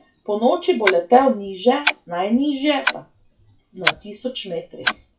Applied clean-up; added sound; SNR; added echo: classical method WPE with log-MMSE.